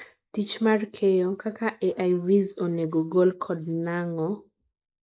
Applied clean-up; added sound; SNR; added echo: neural mask model Resemble Enhance denoiser.